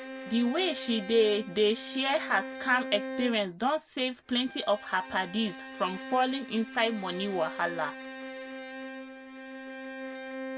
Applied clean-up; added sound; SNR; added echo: none; Bowed string instrument; 10 dB; none.